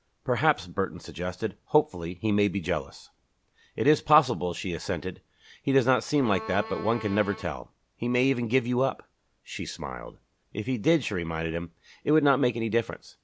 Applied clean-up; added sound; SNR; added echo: none; Bowed string instrument; 11 dB; none.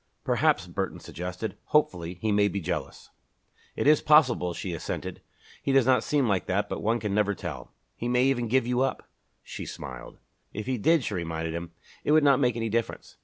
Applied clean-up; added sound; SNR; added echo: none; none; none; none.